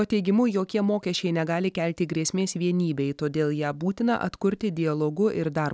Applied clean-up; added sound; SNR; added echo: none; none; none; none.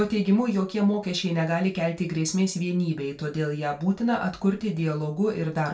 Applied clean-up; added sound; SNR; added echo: none; none; none; reverberation time 0.3 s.